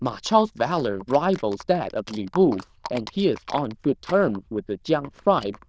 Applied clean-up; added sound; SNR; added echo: neural diffusion model UNIVERSE++.